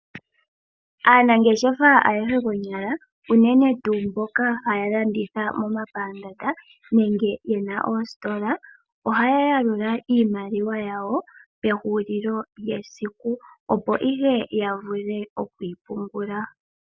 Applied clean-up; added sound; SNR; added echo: none; none; none; none.